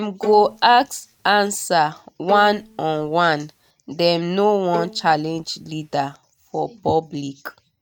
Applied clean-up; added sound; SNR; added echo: neural mask model RNNoise.